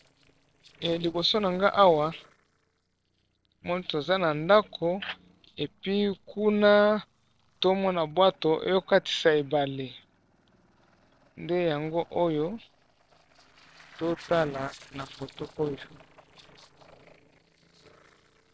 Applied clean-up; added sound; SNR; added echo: neural separator model SepFormer DNS4.